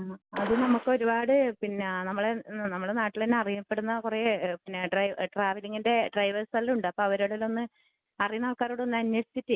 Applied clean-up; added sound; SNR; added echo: none; Gunshot, gunfire; 11 dB; none.